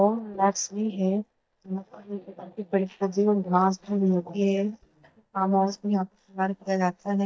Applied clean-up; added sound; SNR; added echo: neural mask model DeepFilterNet 3.